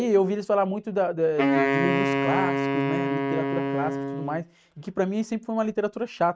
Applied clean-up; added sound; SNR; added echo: neural mask model RNNoise.